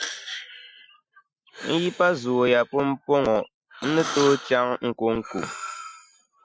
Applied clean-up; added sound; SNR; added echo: classical method Wiener filter.